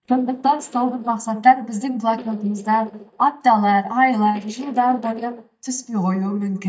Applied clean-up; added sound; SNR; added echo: neural mask model DeepFilterNet 3.